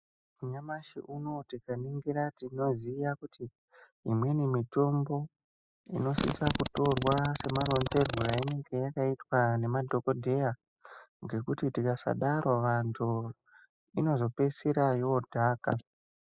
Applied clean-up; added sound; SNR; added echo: classical method spectral subtraction.